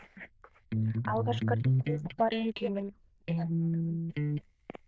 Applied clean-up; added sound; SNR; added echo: neural diffusion model UNIVERSE++.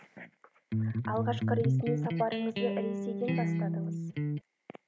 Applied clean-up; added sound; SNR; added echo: none; Electric guitar; -5 dB; none.